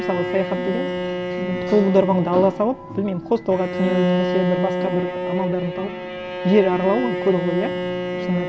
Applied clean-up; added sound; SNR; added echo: none; Bowed string instrument; 4 dB; none.